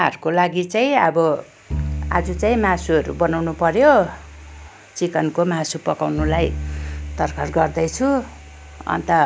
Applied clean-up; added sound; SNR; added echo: none; Bowed string instrument; 9 dB; none.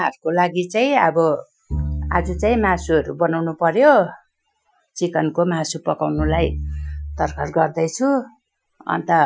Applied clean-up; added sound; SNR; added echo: classical method Wiener filter.